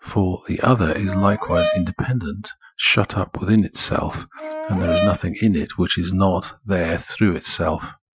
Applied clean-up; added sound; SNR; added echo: classical method Wiener filter.